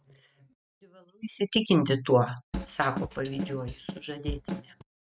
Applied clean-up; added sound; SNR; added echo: neural mask model RNNoise.